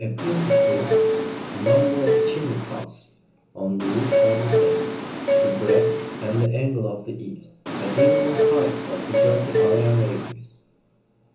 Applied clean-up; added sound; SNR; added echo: none; Subway, metro, underground; -5 dB; reverberation time 0.7 s.